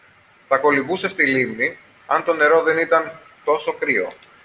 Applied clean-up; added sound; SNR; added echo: none; none; none; none.